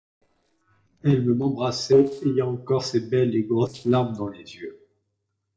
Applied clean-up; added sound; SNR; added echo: neural separator model SepFormer DNS4.